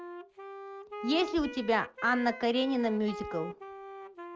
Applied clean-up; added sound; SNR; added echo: none; Wind instrument, woodwind instrument; 11 dB; none.